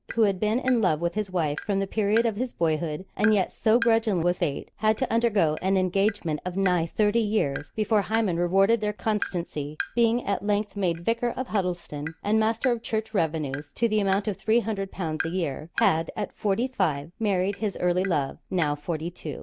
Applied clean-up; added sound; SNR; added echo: none; Tap; 16 dB; none.